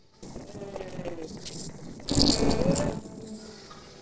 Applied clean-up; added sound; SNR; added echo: neural separator model SepFormer DNS4.